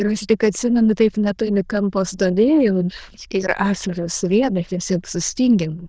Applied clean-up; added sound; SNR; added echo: neural diffusion model UNIVERSE++.